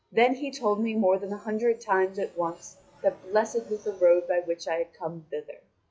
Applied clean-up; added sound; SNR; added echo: classical method log-MMSE.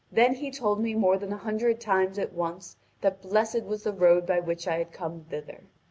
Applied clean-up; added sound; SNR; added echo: none; none; none; none.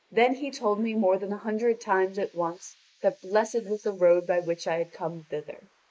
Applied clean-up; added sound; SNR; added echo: neural mask model Resemble Enhance denoiser.